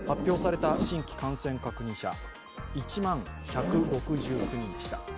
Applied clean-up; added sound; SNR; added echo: none; Zipper (clothing); 6 dB; none.